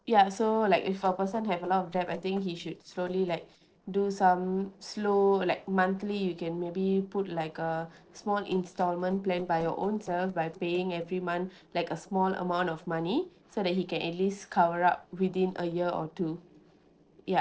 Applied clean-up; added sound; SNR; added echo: neural separator model SepFormer DNS4.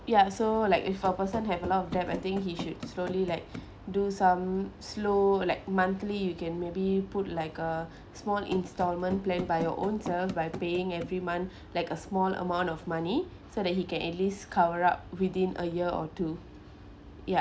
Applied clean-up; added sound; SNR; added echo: none; Run; 11 dB; none.